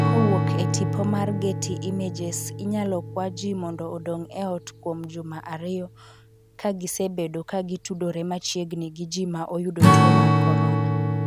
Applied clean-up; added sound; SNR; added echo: none; Strum; -4 dB; none.